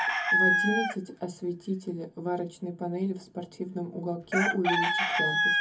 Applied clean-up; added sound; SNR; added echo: none; Chicken, rooster; -3 dB; reverberation time 0.3 s.